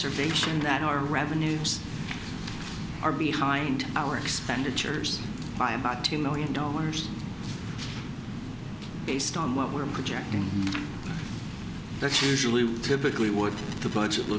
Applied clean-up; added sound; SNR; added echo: none; none; none; none.